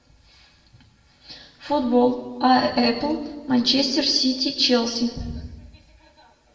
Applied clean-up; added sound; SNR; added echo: none; none; none; reverberation time 1.0 s.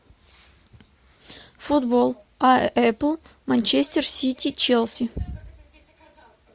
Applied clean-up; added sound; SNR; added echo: none; none; none; none.